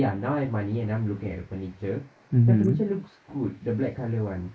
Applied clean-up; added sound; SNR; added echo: neural mask model Resemble Enhance denoiser.